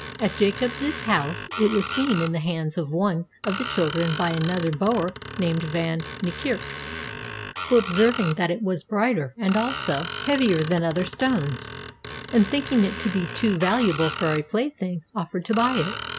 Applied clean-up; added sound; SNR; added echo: none; Screech; 10 dB; none.